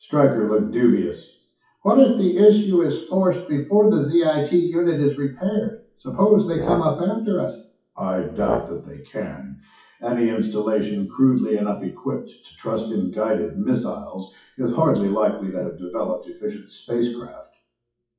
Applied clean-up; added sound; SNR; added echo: classical method WPE with log-MMSE.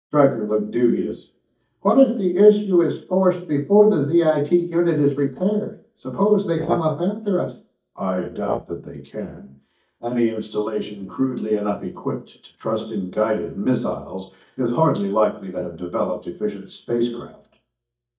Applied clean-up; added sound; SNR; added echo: neural mask model DeepFilterNet 3.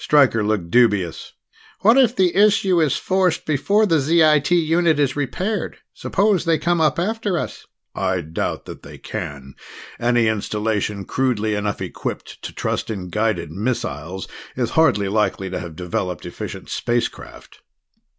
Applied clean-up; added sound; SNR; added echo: none; none; none; none.